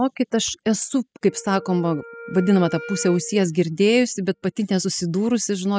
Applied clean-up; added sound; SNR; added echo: classical method spectral subtraction.